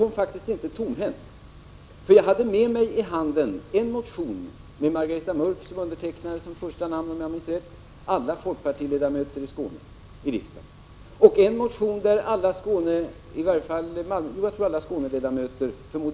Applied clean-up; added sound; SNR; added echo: none; none; none; none.